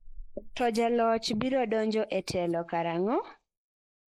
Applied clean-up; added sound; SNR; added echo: neural mask model Resemble Enhance denoiser.